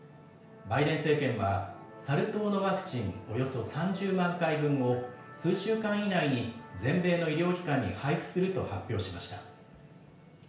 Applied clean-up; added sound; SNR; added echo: none; Musical instrument; 20 dB; reverberation time 0.5 s.